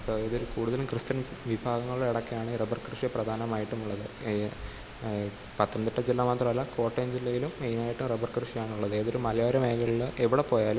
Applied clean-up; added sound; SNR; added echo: none; Rain; 15 dB; none.